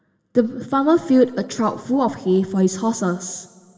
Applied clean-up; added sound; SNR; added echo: none; none; none; reverberation time 1.5 s.